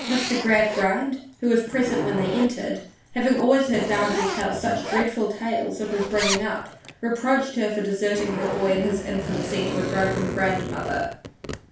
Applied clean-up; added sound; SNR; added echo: none; Zipper (clothing); 8 dB; reverberation time 0.4 s.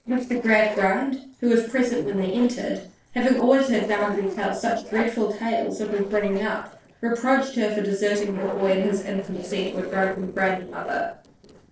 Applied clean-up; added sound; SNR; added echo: neural separator model SepFormer DNS4.